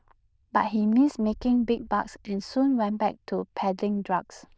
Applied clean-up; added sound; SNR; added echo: neural diffusion model UNIVERSE++.